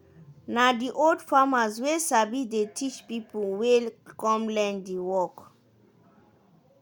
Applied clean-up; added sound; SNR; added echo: none; none; none; none.